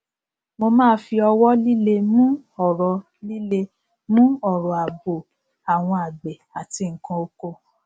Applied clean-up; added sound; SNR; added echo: none; none; none; none.